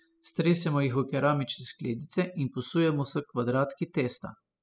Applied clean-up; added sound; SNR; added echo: classical method spectral subtraction.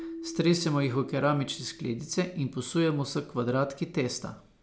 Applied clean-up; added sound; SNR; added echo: none; Keyboard (musical); 17 dB; none.